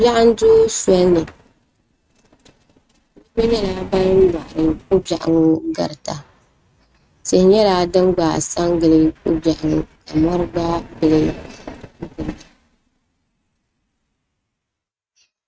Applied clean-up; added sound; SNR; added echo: neural mask model RNNoise.